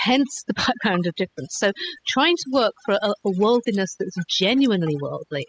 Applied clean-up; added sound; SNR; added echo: classical method spectral subtraction.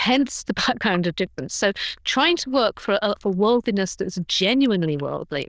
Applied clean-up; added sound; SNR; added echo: neural diffusion model UNIVERSE++.